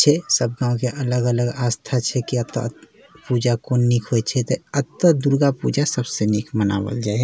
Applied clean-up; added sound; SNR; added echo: none; none; none; none.